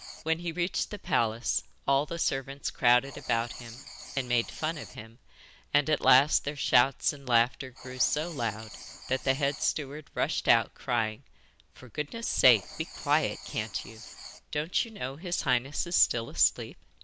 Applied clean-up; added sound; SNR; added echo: none; Writing; 19 dB; none.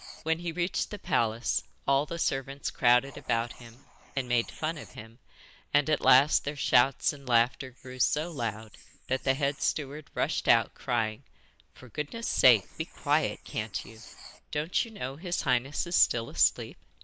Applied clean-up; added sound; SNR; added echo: neural mask model Resemble Enhance denoiser.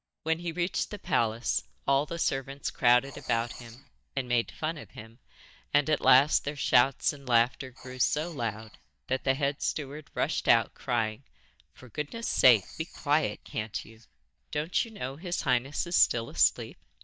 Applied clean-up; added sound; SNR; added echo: neural mask model DeepFilterNet 3.